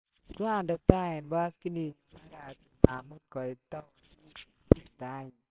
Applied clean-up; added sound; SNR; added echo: neural separator model SepFormer WHAMR!.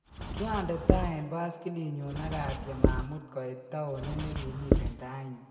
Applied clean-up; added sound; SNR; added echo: none; Writing; -4 dB; reverberation time 1.8 s.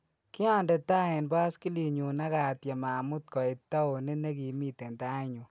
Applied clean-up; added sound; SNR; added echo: none; none; none; none.